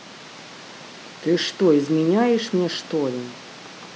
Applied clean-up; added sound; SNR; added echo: none; none; none; none.